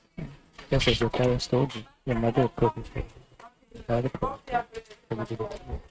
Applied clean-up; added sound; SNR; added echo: neural mask model RNNoise.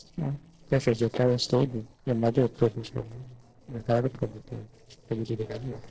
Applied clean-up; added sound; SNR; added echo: neural separator model SepFormer DNS4.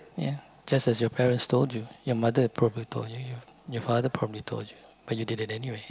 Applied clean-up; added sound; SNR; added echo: none; none; none; none.